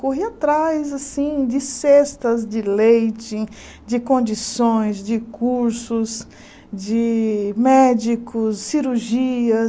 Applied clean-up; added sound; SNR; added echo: none; none; none; none.